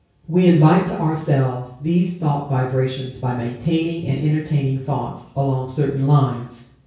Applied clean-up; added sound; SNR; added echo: none; none; none; reverberation time 0.6 s.